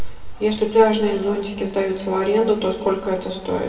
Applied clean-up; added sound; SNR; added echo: none; none; none; reverberation time 1.8 s.